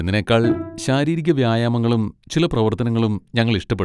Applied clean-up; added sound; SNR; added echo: none; Bowed string instrument; 12 dB; none.